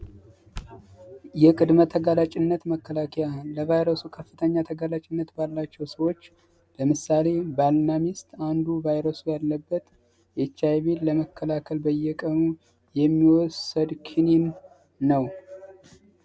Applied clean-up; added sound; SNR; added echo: none; none; none; none.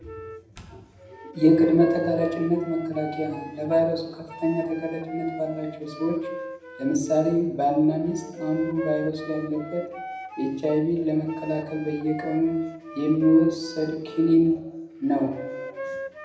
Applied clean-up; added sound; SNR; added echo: none; Wind instrument, woodwind instrument; 14 dB; reverberation time 0.8 s.